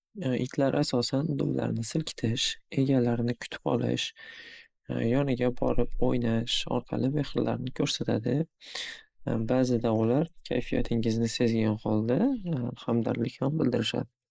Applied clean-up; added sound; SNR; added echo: neural mask model Resemble Enhance denoiser.